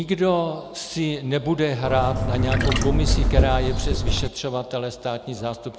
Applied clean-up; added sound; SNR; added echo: none; Trickle, dribble / Chirp, tweet; -4 dB; none.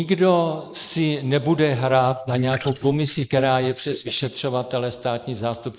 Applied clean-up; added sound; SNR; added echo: neural mask model Resemble Enhance denoiser.